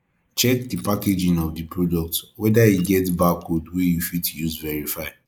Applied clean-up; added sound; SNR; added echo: neural mask model Resemble Enhance denoiser.